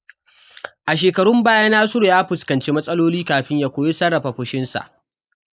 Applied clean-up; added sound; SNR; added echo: neural mask model Resemble Enhance denoiser.